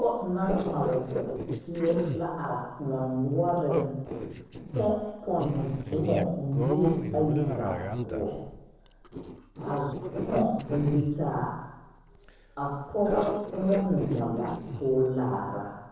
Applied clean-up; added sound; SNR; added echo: neural separator model SepFormer DNS4.